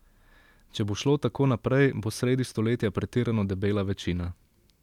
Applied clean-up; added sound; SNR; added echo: none; none; none; none.